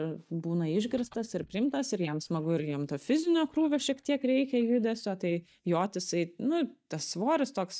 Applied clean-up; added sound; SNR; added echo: neural mask model DeepFilterNet 3.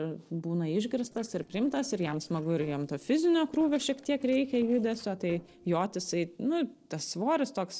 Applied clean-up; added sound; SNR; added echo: neural separator model SepFormer DNS4.